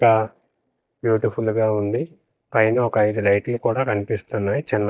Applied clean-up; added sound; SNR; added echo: neural mask model DeepFilterNet 3.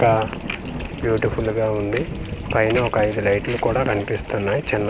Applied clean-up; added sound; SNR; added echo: none; Thunder / Rain; 10 dB; none.